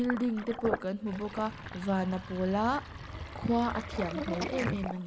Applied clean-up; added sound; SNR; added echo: none; Sink (filling or washing); 7 dB; none.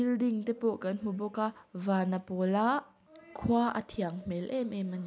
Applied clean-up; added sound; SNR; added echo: none; none; none; none.